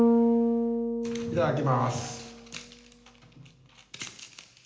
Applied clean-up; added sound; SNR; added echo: none; Bass guitar; -4 dB; reverberation time 0.9 s.